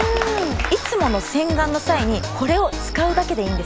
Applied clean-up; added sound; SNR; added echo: none; Frog + Cricket; 17 dB; none.